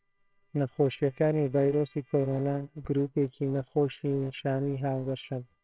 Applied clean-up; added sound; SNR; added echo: neural separator model SepFormer WHAMR!.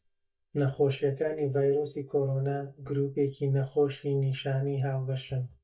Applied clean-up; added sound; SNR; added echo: neural mask model DeepFilterNet 3.